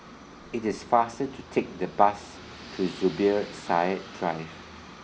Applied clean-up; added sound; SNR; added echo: none; Aircraft; 17 dB; none.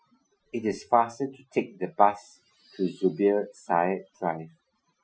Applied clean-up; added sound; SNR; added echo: classical method Wiener filter.